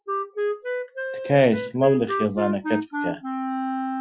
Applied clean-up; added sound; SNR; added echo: classical method Wiener filter.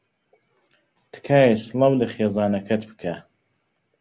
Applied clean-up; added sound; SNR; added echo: none; none; none; none.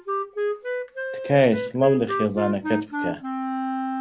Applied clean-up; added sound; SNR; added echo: none; Wind instrument, woodwind instrument; 3 dB; none.